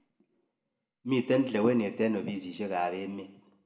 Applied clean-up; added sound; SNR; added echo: none; none; none; reverberation time 0.7 s.